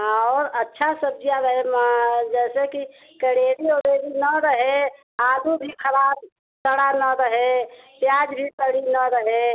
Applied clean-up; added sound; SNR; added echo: none; none; none; none.